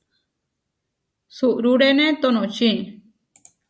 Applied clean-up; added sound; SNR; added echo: none; none; none; none.